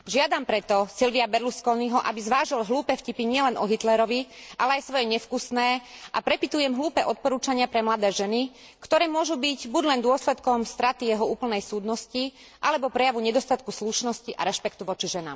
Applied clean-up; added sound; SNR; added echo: none; none; none; none.